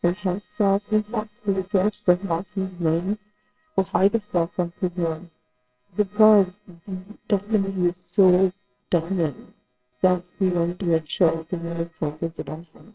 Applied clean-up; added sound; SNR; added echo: neural separator model SepFormer WHAMR!.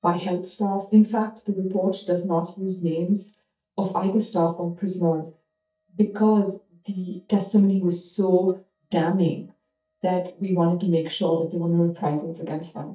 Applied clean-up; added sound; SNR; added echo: neural mask model DeepFilterNet 3.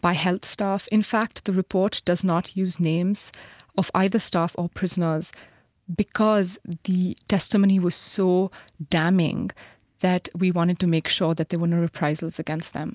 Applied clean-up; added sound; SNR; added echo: none; none; none; none.